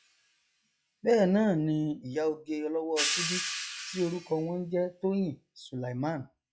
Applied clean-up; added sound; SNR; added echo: classical method log-MMSE.